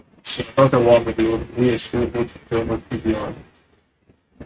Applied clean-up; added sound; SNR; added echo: neural mask model RNNoise.